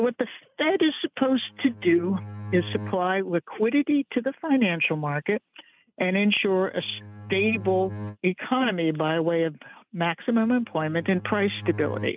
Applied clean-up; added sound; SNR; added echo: neural mask model RNNoise.